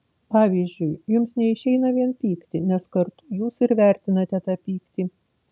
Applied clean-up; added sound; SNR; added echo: none; none; none; none.